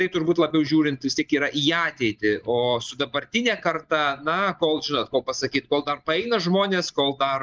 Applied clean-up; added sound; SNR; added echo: neural mask model DeepFilterNet 3.